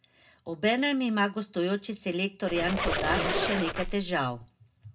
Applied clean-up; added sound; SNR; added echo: none; Squeak; 1 dB; reverberation time 0.2 s.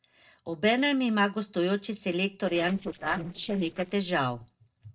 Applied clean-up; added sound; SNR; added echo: neural separator model SepFormer DNS4.